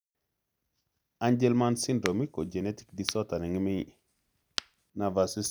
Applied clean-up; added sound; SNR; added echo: none; Crack; 12 dB; none.